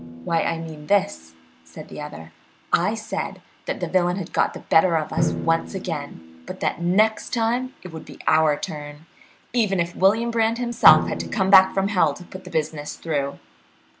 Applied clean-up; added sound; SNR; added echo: none; Drum; 12 dB; none.